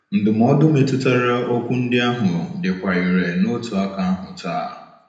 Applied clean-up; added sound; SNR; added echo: none; none; none; reverberation time 0.8 s.